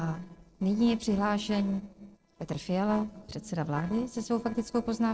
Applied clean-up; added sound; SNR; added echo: neural separator model SepFormer DNS4.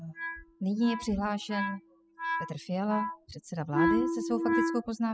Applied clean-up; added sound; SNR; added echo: classical method spectral subtraction.